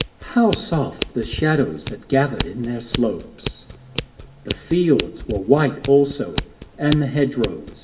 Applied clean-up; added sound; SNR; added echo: none; Scissors; 10 dB; reverberation time 0.7 s.